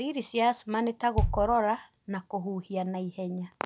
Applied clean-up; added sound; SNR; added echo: none; Bass drum; 5 dB; none.